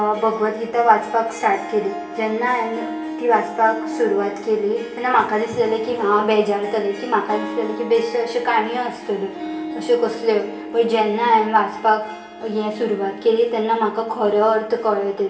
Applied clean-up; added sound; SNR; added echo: none; Harp; 12 dB; reverberation time 0.3 s.